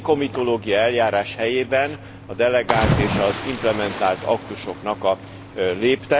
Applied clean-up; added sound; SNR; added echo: none; Cricket / Waves, surf; 7 dB; none.